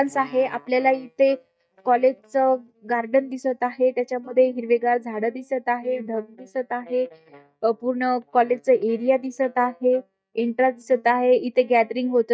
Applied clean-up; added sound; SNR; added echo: neural mask model DeepFilterNet 3.